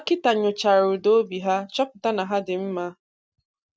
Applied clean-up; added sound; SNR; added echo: none; none; none; none.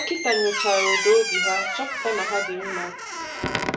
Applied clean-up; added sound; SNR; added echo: none; Squeak; 1 dB; reverberation time 0.4 s.